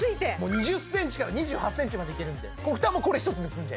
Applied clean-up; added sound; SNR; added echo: none; none; none; none.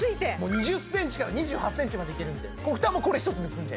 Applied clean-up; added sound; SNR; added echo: none; Acoustic guitar; 16 dB; none.